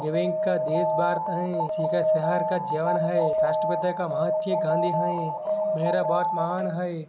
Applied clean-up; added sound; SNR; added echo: none; Alarm; -3 dB; none.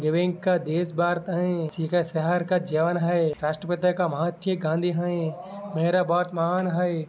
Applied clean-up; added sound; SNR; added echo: none; none; none; none.